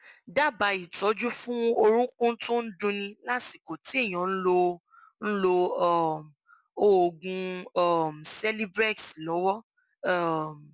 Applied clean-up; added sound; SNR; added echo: none; none; none; none.